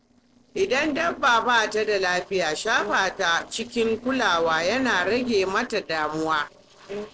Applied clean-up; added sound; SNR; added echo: neural separator model SepFormer DNS4.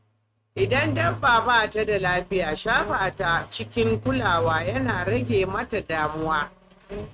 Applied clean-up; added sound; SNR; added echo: neural mask model RNNoise.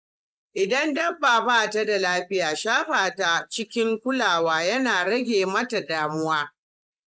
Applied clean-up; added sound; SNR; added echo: neural mask model Resemble Enhance denoiser.